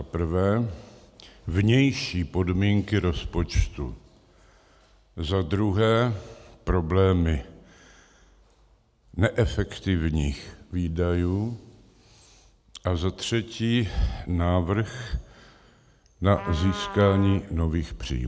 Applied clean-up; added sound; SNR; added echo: none; Trumpet; 12 dB; none.